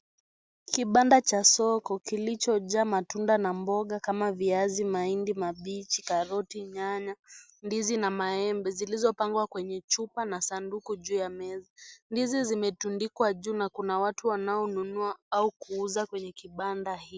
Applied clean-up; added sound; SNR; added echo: none; none; none; none.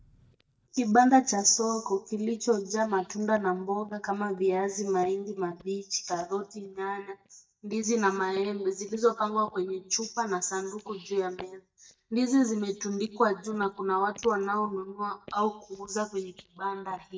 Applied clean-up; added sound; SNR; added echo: neural mask model DeepFilterNet 3.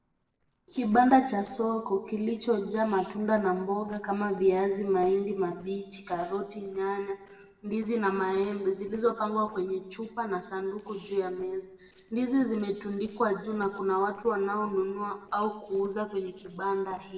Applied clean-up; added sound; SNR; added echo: neural separator model SepFormer DNS4.